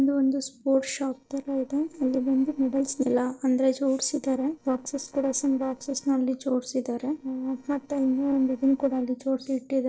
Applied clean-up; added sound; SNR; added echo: neural separator model SepFormer DNS4.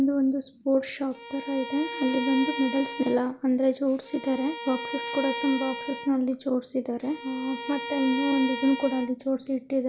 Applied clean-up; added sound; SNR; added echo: none; Bowed string instrument; 9 dB; none.